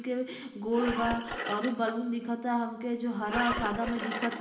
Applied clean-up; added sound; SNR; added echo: none; Engine; 7 dB; reverberation time 1.0 s.